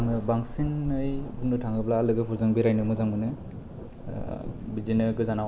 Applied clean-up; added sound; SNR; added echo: none; Thunder; 9 dB; none.